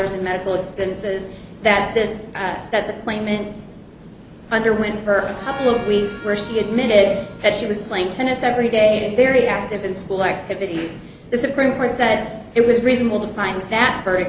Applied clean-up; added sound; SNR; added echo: none; Harmonica; 19 dB; none.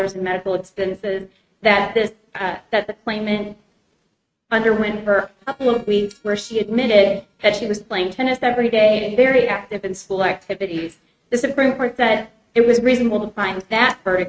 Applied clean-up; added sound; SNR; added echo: neural mask model RNNoise.